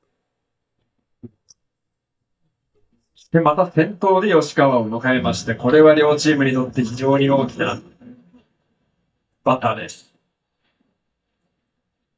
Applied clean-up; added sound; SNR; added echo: neural mask model DeepFilterNet 3.